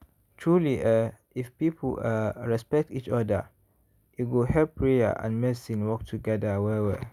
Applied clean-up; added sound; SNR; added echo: none; none; none; none.